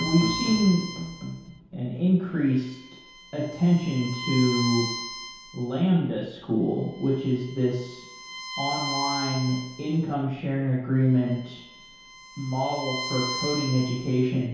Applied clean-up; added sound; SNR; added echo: none; Bowed string instrument; 10 dB; reverberation time 0.8 s.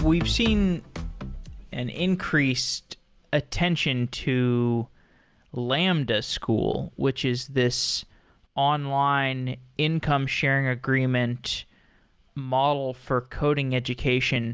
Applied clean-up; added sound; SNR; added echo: none; none; none; none.